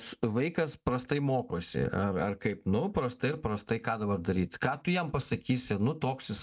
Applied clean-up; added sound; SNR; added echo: none; none; none; none.